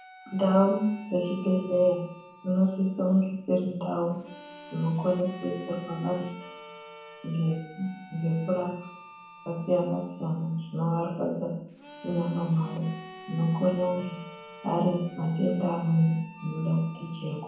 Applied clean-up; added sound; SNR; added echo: none; Harmonica; 19 dB; reverberation time 1.2 s.